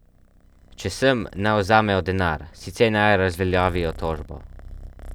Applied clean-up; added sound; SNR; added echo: none; Purr; 18 dB; none.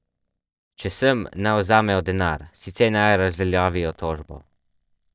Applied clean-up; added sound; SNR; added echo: neural mask model DeepFilterNet 3.